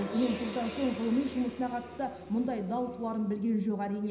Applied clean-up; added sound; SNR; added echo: none; Gong; 13 dB; reverberation time 0.9 s.